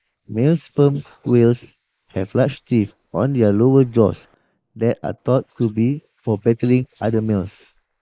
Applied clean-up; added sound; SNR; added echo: neural mask model Resemble Enhance denoiser.